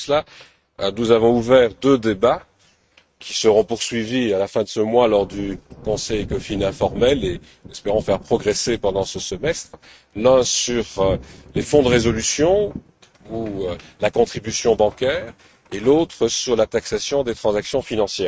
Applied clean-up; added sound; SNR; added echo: neural mask model RNNoise.